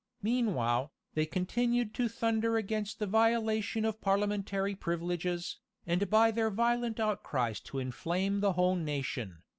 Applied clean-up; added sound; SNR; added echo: none; none; none; none.